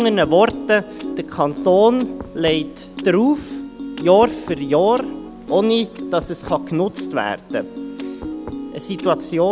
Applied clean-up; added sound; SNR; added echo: none; Piano; 11 dB; none.